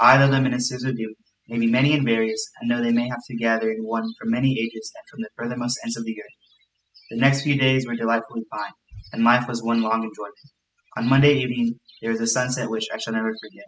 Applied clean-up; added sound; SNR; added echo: classical method spectral subtraction.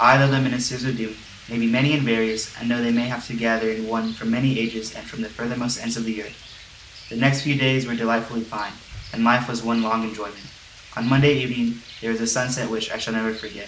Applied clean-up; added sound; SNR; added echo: none; Rain; 19 dB; none.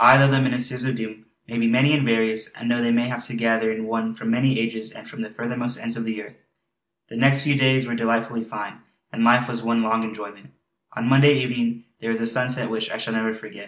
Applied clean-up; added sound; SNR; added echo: none; none; none; none.